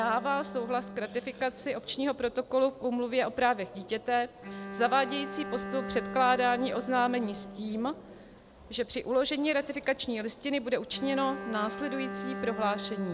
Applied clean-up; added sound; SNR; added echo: none; Bowed string instrument; 11 dB; none.